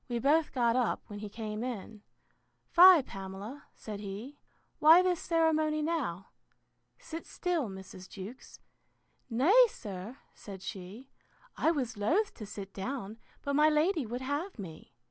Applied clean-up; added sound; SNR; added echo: none; none; none; none.